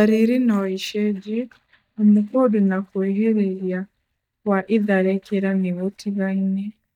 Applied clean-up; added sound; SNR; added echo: neural mask model DeepFilterNet 3.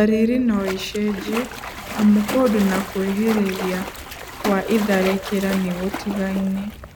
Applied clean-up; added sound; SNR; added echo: none; Splash, splatter; 10 dB; none.